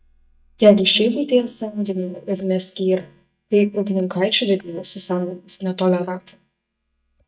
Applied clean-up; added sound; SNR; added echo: neural mask model DeepFilterNet 3.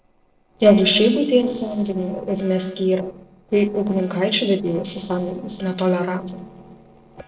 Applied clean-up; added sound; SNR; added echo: neural separator model SepFormer DNS4.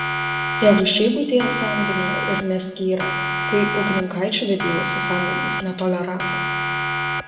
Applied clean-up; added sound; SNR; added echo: none; Siren; 2 dB; reverberation time 1.2 s.